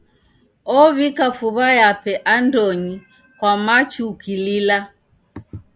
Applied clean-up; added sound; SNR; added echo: none; none; none; none.